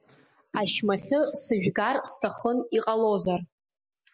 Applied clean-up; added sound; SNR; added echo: none; none; none; none.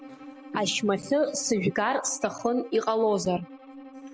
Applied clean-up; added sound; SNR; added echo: none; Bowed string instrument + Musical instrument; 18 dB; none.